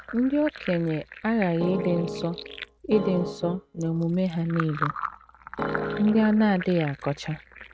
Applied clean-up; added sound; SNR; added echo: neural mask model RNNoise.